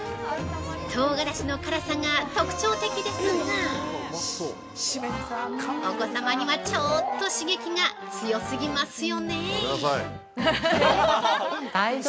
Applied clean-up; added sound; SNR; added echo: none; none; none; none.